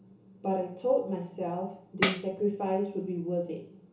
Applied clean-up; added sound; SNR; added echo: none; Tambourine; 4 dB; reverberation time 0.8 s.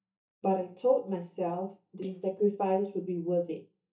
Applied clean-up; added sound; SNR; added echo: neural mask model DeepFilterNet 3.